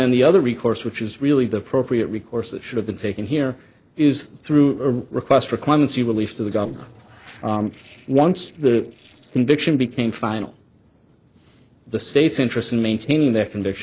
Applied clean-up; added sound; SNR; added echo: neural separator model SepFormer DNS4.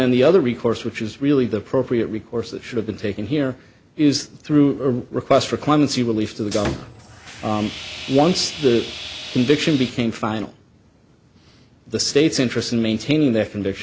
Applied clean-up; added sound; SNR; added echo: none; Sawing; 11 dB; none.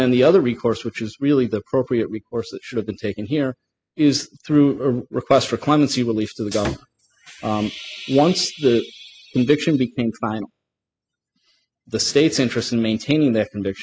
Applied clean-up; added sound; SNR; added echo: classical method spectral subtraction.